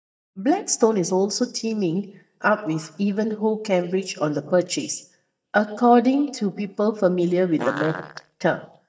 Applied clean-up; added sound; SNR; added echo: neural mask model DeepFilterNet 3.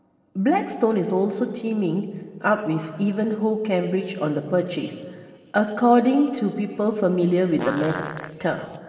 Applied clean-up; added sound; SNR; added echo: neural separator model SepFormer DNS4.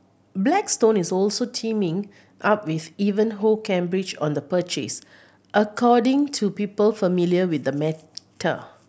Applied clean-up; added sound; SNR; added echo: none; none; none; none.